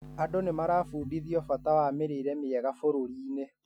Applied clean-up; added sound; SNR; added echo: classical method Wiener filter.